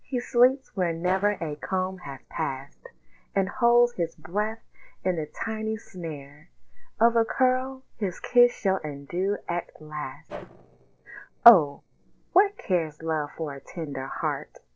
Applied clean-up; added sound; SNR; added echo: neural separator model SepFormer DNS4.